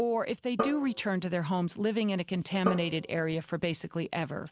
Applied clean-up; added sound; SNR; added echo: none; Drum; 8 dB; none.